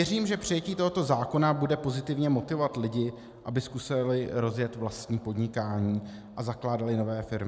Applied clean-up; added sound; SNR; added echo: none; none; none; none.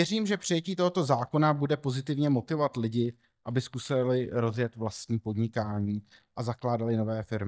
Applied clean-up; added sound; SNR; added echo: neural mask model DeepFilterNet 3.